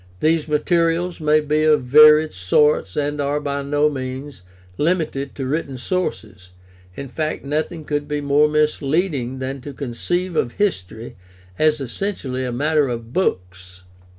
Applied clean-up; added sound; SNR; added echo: none; none; none; none.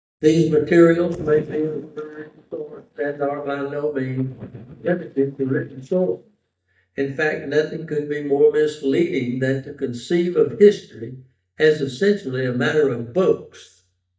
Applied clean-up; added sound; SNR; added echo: neural mask model DeepFilterNet 3.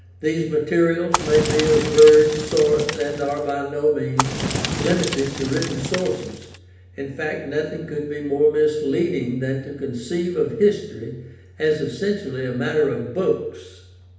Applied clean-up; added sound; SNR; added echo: none; Fire; 6 dB; reverberation time 0.8 s.